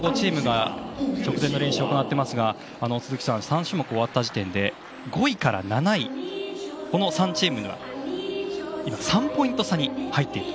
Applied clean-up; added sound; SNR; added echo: none; none; none; none.